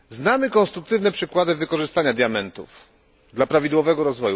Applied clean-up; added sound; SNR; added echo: none; none; none; none.